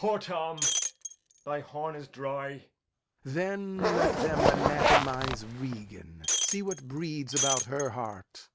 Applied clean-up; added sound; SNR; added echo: none; Shatter + Zipper (clothing); -5 dB; none.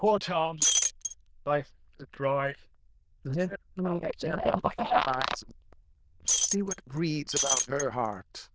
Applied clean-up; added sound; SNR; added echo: neural diffusion model UNIVERSE++.